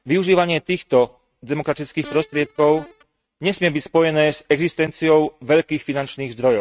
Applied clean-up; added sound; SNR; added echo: neural mask model RNNoise.